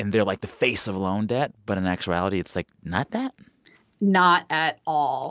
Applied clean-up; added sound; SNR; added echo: none; none; none; none.